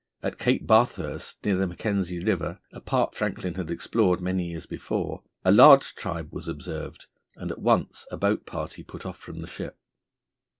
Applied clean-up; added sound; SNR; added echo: none; none; none; none.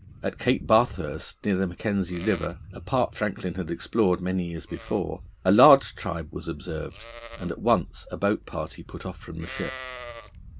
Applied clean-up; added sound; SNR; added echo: none; Livestock, farm animals, working animals; 17 dB; none.